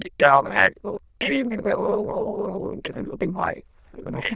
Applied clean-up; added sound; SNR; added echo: neural diffusion model UNIVERSE++.